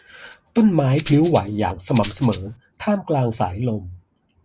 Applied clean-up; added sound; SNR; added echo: none; Rattle (instrument); 4 dB; none.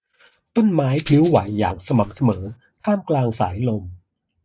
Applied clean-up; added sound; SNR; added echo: neural mask model DeepFilterNet 3.